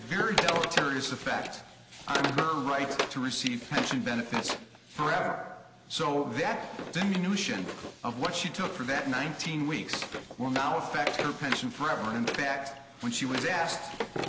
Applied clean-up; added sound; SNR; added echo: none; Wood; 5 dB; none.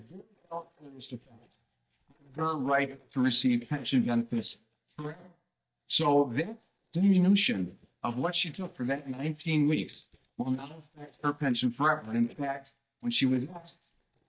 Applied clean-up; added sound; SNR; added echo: neural mask model DeepFilterNet 3.